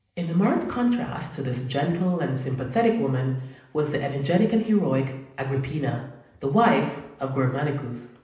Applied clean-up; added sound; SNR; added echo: none; none; none; reverberation time 0.8 s.